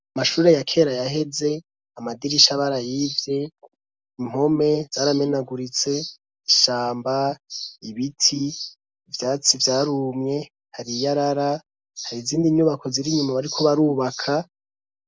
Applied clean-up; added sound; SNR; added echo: none; none; none; none.